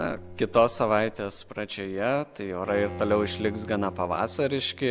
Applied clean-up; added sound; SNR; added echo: none; Bowed string instrument; 15 dB; none.